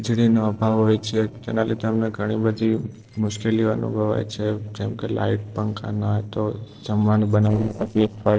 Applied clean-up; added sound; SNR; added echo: neural separator model SepFormer DNS4.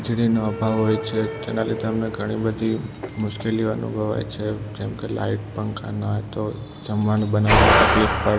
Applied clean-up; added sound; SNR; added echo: none; Shatter; 19 dB; none.